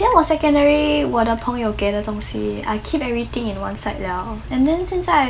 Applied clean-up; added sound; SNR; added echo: none; none; none; none.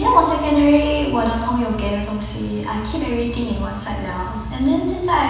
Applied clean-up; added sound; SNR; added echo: none; none; none; reverberation time 1.1 s.